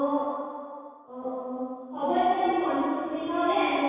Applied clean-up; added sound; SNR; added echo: none; none; none; reverberation time 2.0 s.